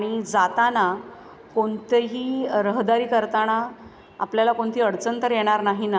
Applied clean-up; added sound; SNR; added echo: none; none; none; none.